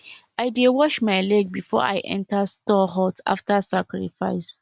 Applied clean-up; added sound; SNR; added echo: none; none; none; none.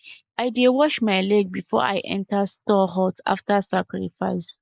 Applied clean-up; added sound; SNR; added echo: neural mask model Resemble Enhance denoiser.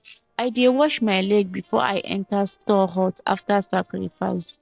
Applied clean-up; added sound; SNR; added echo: neural separator model SepFormer DNS4.